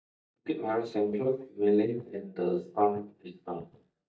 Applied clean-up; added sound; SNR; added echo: neural mask model DeepFilterNet 3.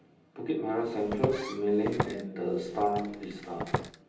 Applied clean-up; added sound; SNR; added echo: none; Walk, footsteps; 5 dB; reverberation time 0.6 s.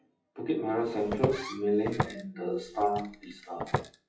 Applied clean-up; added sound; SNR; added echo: classical method WPE with log-MMSE.